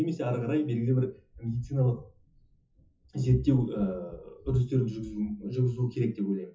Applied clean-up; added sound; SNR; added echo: classical method WPE with log-MMSE.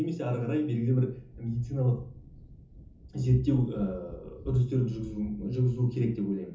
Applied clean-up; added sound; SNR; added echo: none; Thunder; 18 dB; reverberation time 0.6 s.